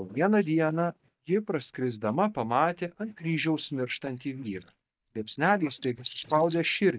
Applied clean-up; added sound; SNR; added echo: neural mask model DeepFilterNet 3.